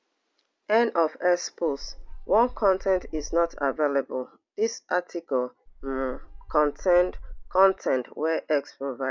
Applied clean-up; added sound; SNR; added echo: none; Meow; 12 dB; none.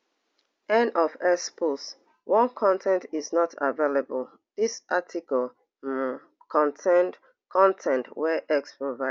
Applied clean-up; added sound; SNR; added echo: none; none; none; none.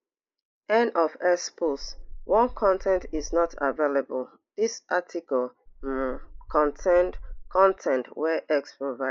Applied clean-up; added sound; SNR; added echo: neural mask model Resemble Enhance denoiser.